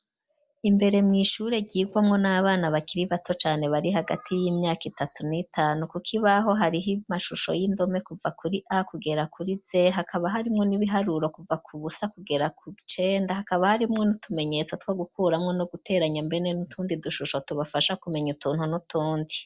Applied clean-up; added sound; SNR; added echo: none; none; none; none.